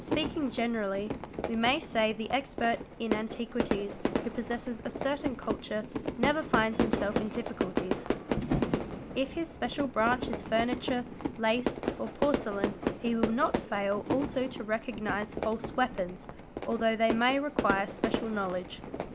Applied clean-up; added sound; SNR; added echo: none; Fire / Fireworks; 3 dB; none.